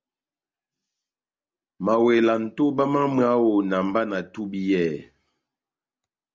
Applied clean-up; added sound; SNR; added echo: none; none; none; none.